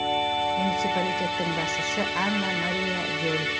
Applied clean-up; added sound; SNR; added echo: none; Musical instrument; -4 dB; none.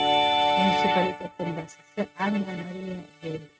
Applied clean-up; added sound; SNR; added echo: neural mask model RNNoise.